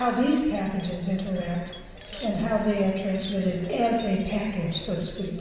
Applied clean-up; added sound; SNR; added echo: none; Wind chime; 16 dB; reverberation time 1.3 s.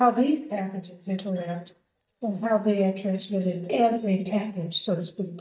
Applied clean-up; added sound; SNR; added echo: neural mask model DeepFilterNet 3.